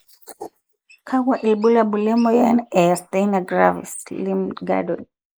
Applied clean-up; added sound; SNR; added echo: neural mask model Resemble Enhance denoiser.